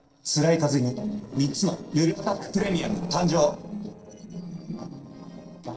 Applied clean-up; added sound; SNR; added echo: neural separator model SepFormer DNS4.